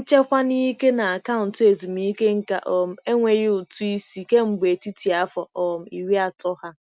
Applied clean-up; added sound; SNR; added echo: none; none; none; none.